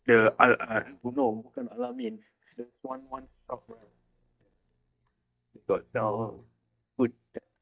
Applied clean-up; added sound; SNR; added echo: neural mask model DeepFilterNet 3.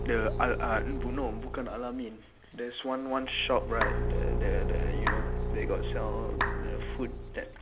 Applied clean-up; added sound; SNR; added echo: none; Clapping + Engine / Car; -2 dB; none.